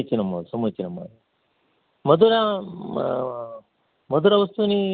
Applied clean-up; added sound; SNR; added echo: none; none; none; none.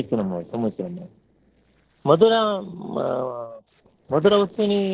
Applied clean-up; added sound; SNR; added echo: neural separator model SepFormer DNS4.